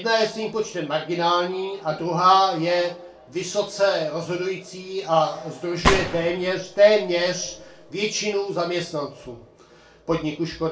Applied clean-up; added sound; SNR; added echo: none; Gunshot, gunfire; 5 dB; reverberation time 0.3 s.